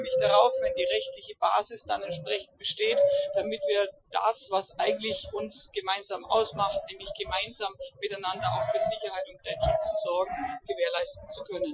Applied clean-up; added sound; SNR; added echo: classical method Wiener filter.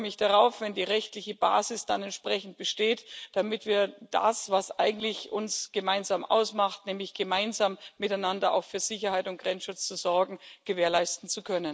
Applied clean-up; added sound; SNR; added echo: none; none; none; none.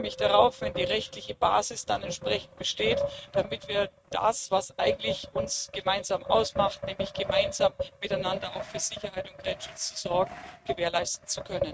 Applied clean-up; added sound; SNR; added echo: neural mask model RNNoise.